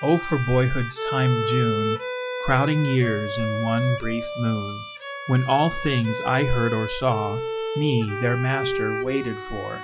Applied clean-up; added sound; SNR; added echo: classical method log-MMSE.